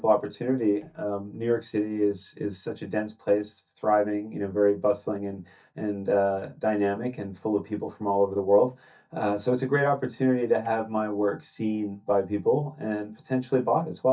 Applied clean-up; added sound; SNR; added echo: neural mask model DeepFilterNet 3.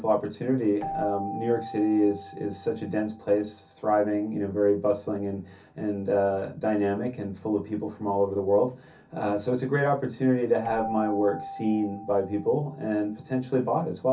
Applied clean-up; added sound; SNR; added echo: none; Keyboard (musical); 15 dB; reverberation time 0.3 s.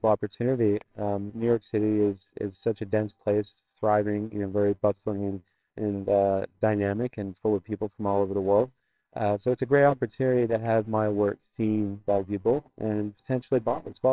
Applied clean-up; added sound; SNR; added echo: neural separator model SepFormer WHAMR!.